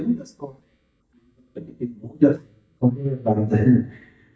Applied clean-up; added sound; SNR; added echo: neural mask model DeepFilterNet 3.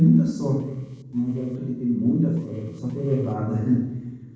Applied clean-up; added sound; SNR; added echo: neural separator model SepFormer DNS4.